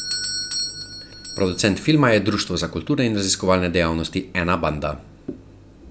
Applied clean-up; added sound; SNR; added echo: none; Doorbell; 12 dB; none.